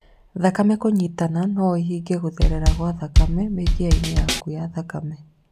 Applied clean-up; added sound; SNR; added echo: none; Drum kit; -4 dB; none.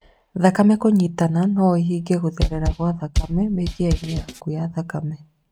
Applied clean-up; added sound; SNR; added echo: neural mask model RNNoise.